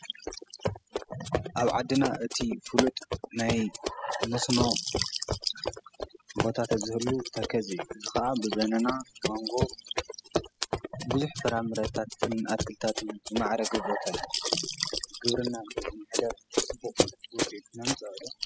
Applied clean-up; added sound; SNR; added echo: classical method spectral subtraction.